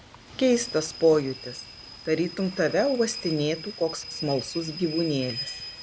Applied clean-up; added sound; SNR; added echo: none; Rain / Train; 12 dB; none.